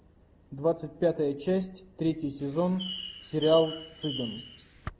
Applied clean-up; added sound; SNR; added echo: none; Bird; 11 dB; none.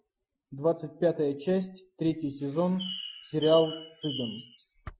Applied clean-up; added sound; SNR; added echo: classical method Wiener filter.